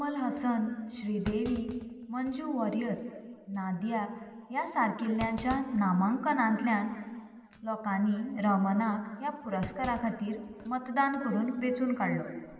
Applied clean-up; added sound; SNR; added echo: none; Thump, thud; 18 dB; reverberation time 2.0 s.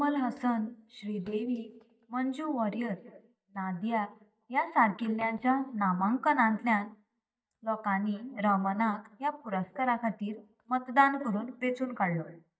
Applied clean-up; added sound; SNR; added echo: neural mask model DeepFilterNet 3.